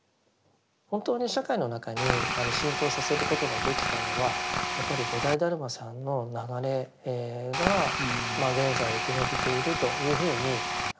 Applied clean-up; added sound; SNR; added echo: none; Tools; -1 dB; none.